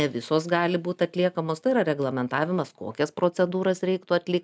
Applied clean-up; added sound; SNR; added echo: none; none; none; none.